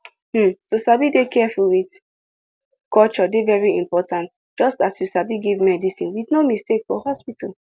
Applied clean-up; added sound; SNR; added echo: none; none; none; none.